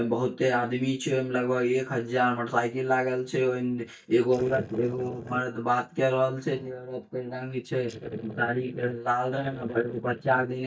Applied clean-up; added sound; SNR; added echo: neural mask model DeepFilterNet 3.